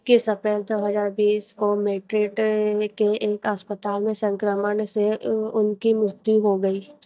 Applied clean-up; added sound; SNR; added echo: neural mask model DeepFilterNet 3.